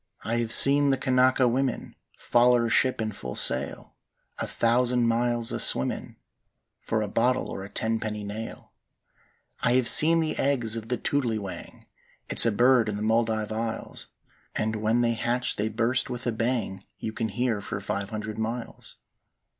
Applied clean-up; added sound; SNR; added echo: none; none; none; none.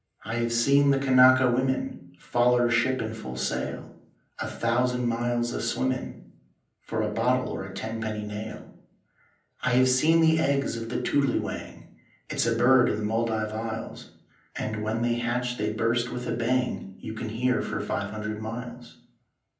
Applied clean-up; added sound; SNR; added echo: none; none; none; reverberation time 0.6 s.